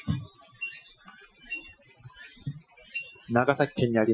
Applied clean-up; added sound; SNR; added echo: classical method Wiener filter.